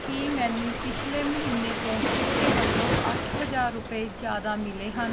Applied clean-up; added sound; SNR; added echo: none; Waves, surf; -2 dB; none.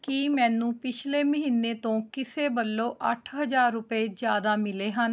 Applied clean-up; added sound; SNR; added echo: none; none; none; none.